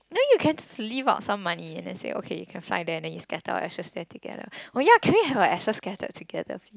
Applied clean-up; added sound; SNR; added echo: none; none; none; none.